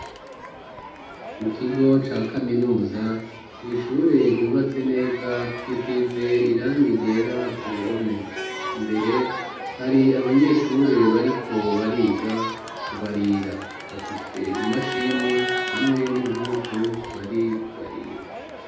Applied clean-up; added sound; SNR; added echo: none; Crowd; 10 dB; reverberation time 0.8 s.